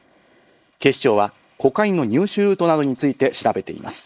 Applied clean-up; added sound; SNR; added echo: neural mask model Resemble Enhance denoiser.